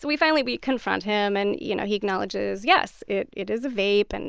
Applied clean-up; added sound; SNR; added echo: none; none; none; none.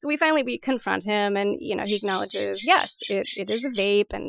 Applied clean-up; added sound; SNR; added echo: classical method Wiener filter.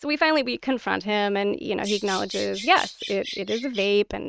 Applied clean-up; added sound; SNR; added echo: neural mask model RNNoise.